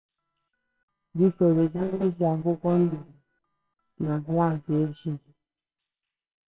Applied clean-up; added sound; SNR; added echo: neural separator model SepFormer WHAMR!.